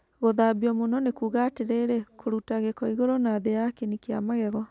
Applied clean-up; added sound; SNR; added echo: none; none; none; none.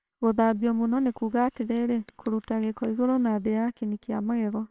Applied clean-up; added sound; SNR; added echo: neural separator model SepFormer WHAMR!.